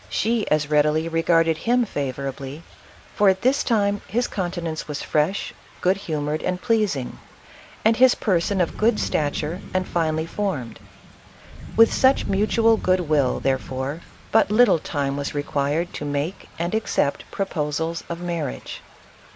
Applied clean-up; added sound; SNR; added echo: none; Thunder / Rain; 16 dB; none.